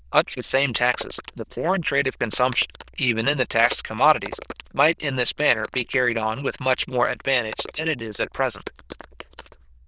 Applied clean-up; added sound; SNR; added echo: neural diffusion model UNIVERSE++.